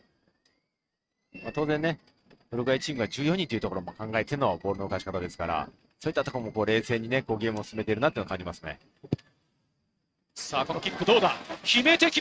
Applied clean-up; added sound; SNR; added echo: neural mask model RNNoise.